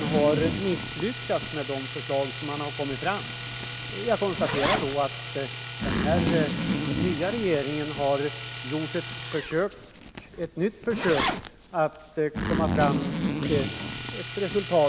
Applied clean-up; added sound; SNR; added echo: none; Domestic sounds, home sounds + Zipper (clothing); 1 dB; none.